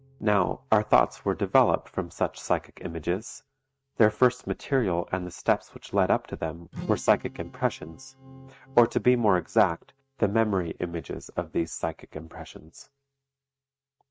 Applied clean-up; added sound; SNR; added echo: neural mask model RNNoise.